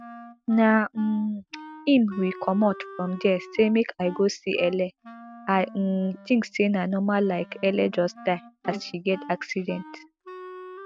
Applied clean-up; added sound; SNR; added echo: neural mask model RNNoise.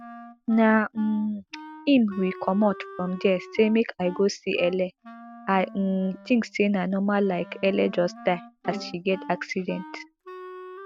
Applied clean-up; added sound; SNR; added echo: none; Wind instrument, woodwind instrument + Bowed string instrument; 17 dB; none.